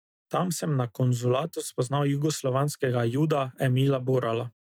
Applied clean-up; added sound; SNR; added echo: none; none; none; none.